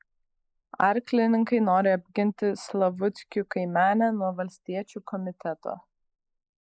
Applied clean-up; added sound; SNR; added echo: neural mask model Resemble Enhance denoiser.